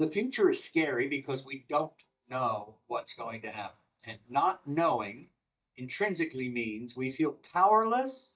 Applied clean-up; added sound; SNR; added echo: neural mask model DeepFilterNet 3.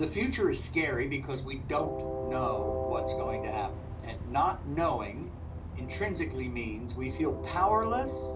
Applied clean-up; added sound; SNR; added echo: none; Train; 4 dB; reverberation time 0.2 s.